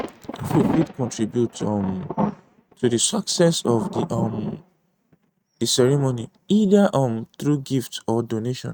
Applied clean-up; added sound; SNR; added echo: neural mask model RNNoise.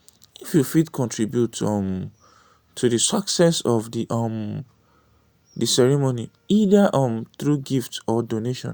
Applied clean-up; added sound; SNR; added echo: none; none; none; none.